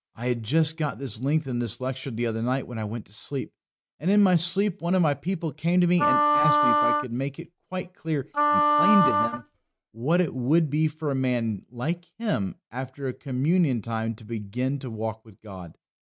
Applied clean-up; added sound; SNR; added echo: neural mask model RNNoise.